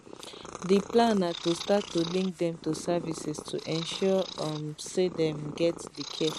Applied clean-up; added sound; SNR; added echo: none; Purr; 12 dB; none.